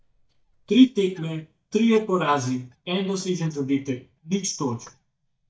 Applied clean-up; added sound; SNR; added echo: neural mask model DeepFilterNet 3.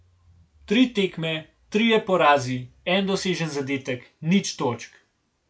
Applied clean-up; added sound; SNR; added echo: none; none; none; none.